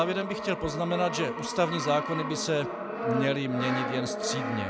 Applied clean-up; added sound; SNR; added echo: none; Brass instrument; 3 dB; none.